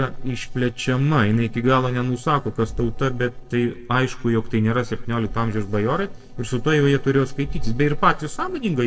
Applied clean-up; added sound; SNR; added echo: neural separator model SepFormer DNS4.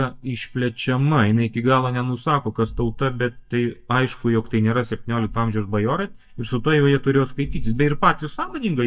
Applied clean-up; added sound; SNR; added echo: neural mask model DeepFilterNet 3.